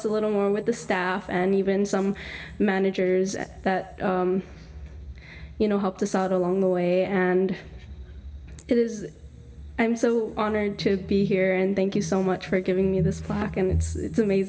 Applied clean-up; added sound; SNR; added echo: none; Thump, thud; 17 dB; reverberation time 2.0 s.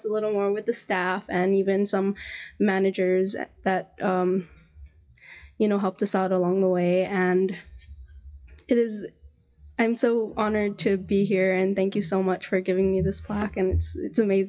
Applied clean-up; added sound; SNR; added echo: classical method WPE with log-MMSE.